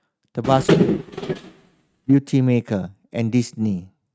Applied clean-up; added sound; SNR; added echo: neural mask model RNNoise.